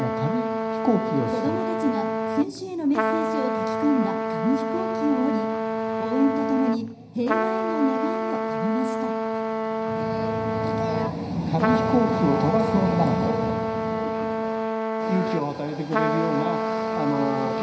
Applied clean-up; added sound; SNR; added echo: none; Trumpet; 0 dB; reverberation time 0.9 s.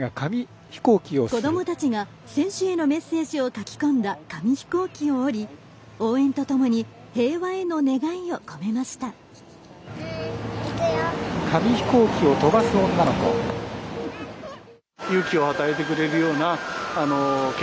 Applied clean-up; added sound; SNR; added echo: none; none; none; none.